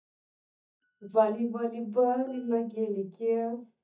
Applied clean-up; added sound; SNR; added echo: neural mask model DeepFilterNet 3.